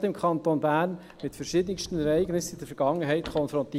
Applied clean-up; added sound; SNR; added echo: none; Sliding door / Slam / Wood; 18 dB; none.